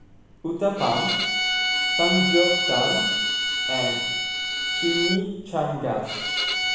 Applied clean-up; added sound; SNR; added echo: none; Bowed string instrument; -1 dB; reverberation time 0.9 s.